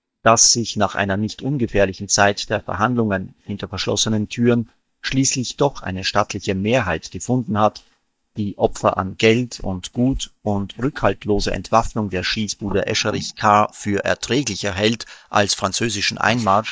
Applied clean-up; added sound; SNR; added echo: neural mask model DeepFilterNet 3.